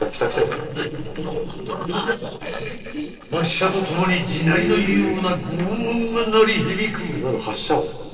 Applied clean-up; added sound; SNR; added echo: neural separator model SepFormer DNS4.